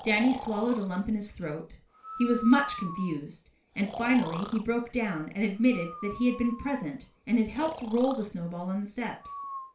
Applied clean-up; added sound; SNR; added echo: none; Breathing; 14 dB; reverberation time 0.3 s.